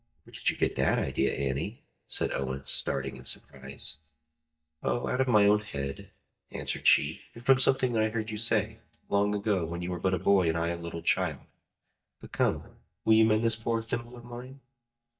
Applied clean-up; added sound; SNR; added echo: neural mask model DeepFilterNet 3.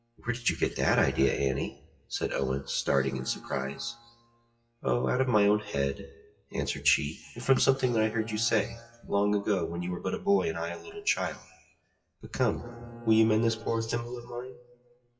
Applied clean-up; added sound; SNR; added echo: classical method WPE with log-MMSE.